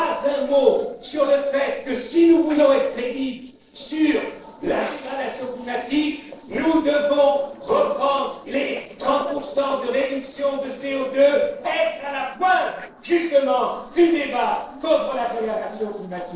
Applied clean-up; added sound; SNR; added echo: neural separator model SepFormer DNS4.